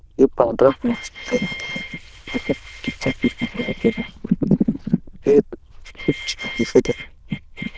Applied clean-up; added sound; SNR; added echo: neural diffusion model UNIVERSE++.